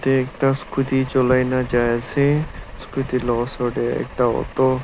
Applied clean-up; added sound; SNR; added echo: none; none; none; none.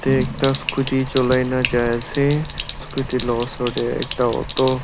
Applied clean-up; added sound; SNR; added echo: none; Sink (filling or washing); 7 dB; none.